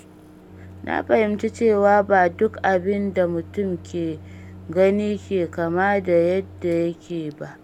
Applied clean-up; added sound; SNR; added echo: none; Microwave oven; 19 dB; none.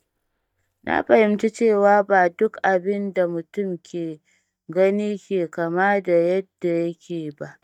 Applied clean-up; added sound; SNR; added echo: neural mask model DeepFilterNet 3.